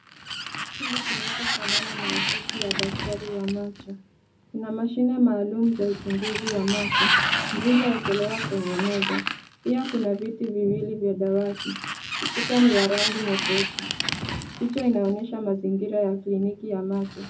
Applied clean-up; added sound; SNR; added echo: none; Sliding door; 4 dB; reverberation time 0.4 s.